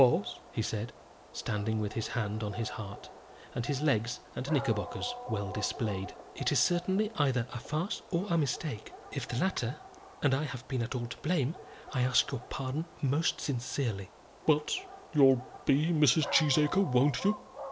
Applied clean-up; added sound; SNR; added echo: none; Dog; 15 dB; none.